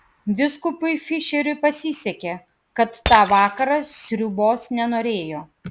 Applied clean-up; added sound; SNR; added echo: none; Shatter; 13 dB; none.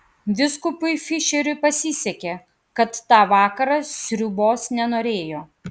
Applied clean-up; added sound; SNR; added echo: none; none; none; none.